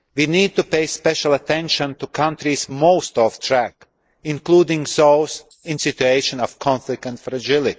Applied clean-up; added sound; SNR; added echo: neural mask model Resemble Enhance denoiser.